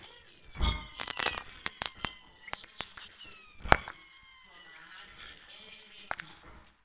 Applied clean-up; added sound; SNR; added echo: neural separator model SepFormer WHAMR!.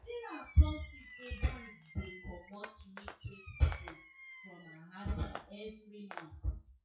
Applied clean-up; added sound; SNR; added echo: classical method WPE with log-MMSE.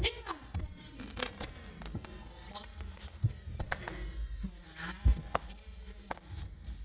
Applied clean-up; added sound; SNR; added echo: neural mask model DeepFilterNet 3.